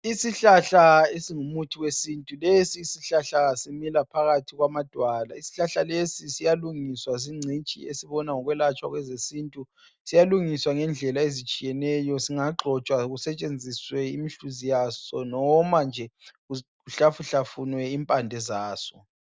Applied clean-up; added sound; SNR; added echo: none; none; none; none.